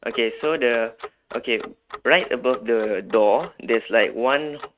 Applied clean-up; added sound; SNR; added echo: neural mask model RNNoise.